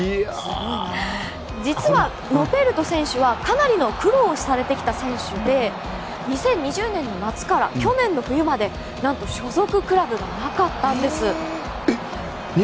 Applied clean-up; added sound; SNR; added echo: none; none; none; none.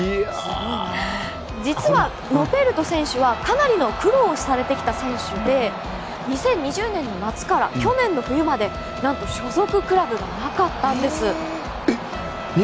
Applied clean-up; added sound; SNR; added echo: none; Trumpet; 15 dB; none.